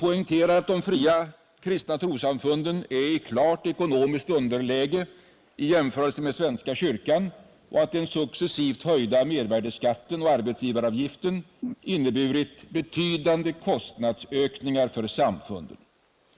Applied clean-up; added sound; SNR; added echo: neural mask model Resemble Enhance denoiser.